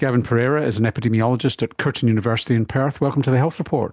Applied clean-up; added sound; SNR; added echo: none; none; none; none.